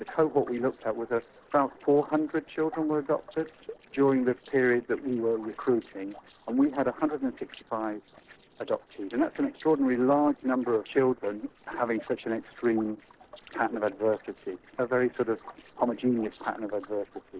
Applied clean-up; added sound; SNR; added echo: neural separator model SepFormer DNS4.